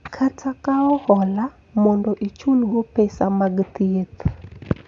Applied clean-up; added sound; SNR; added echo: none; none; none; none.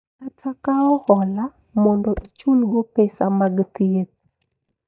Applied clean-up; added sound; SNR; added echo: neural mask model DeepFilterNet 3.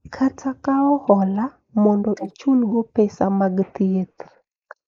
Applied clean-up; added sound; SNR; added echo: neural mask model Resemble Enhance denoiser.